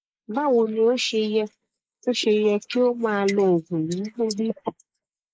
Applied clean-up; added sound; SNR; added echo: neural mask model Resemble Enhance denoiser.